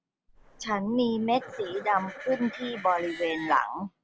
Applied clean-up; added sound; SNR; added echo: none; Livestock, farm animals, working animals; 14 dB; none.